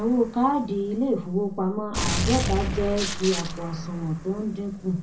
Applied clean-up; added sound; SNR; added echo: none; Gunshot, gunfire; 5 dB; reverberation time 0.4 s.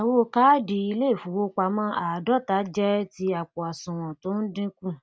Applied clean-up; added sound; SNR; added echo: none; none; none; none.